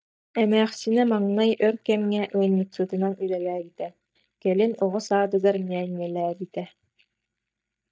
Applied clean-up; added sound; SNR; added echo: neural mask model DeepFilterNet 3.